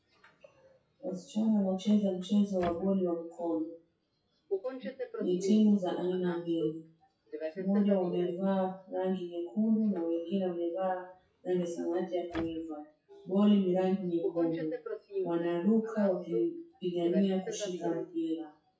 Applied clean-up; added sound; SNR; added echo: classical method WPE with log-MMSE.